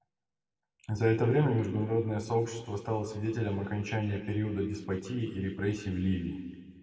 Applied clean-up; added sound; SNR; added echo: none; none; none; reverberation time 1.6 s.